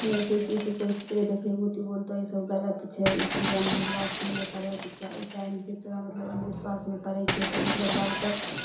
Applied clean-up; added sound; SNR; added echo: none; Shatter; 2 dB; reverberation time 0.7 s.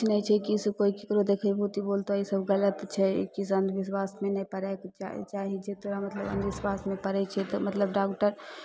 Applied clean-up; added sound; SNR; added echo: none; none; none; none.